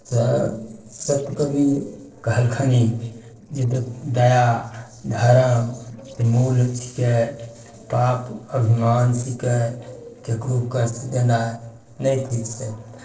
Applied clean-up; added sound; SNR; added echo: neural separator model SepFormer DNS4.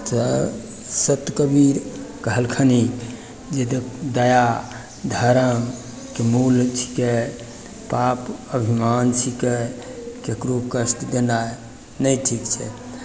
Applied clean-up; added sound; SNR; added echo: none; none; none; none.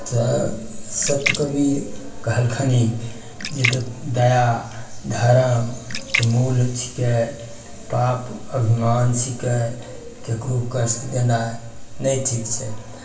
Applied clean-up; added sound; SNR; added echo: none; Splash, splatter; 10 dB; reverberation time 0.3 s.